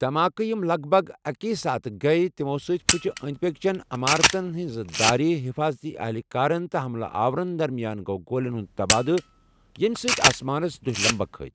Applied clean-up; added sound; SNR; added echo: none; Camera; 2 dB; none.